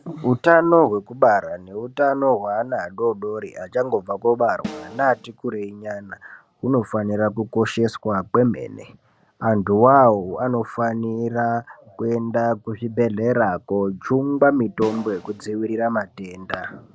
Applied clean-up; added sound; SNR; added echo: none; Snare drum; 13 dB; none.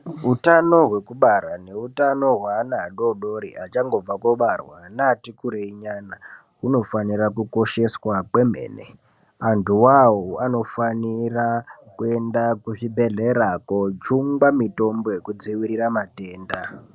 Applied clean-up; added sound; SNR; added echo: none; none; none; none.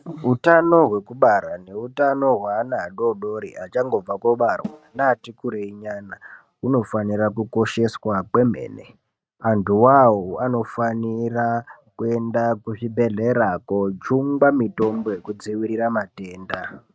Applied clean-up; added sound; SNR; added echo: neural mask model RNNoise.